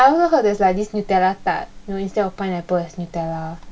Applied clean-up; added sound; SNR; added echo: none; Motor vehicle (road); 18 dB; none.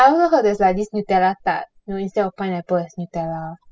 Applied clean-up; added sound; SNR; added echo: classical method spectral subtraction.